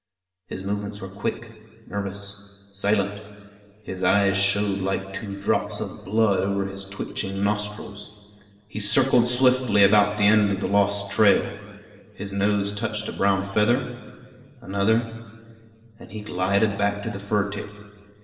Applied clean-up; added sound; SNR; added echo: none; none; none; reverberation time 2.3 s.